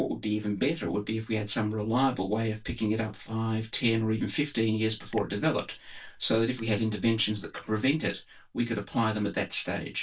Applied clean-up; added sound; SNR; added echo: neural mask model DeepFilterNet 3.